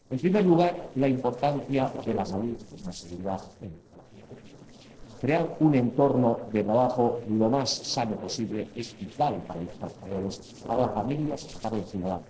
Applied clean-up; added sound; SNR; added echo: neural separator model SepFormer DNS4.